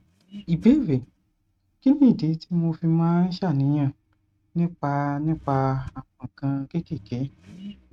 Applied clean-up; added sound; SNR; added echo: neural mask model RNNoise.